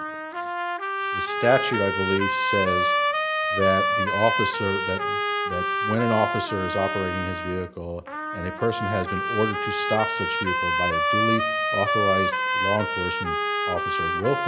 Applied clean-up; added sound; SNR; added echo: none; Trumpet; -2 dB; none.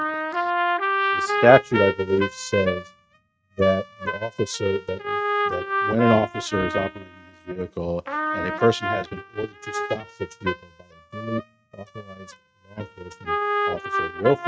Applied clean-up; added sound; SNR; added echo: neural mask model RNNoise.